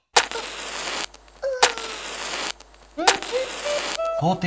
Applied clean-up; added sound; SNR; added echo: none; Fire; -3 dB; reverberation time 0.7 s.